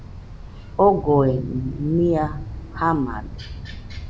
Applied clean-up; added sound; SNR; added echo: none; Wind; 11 dB; none.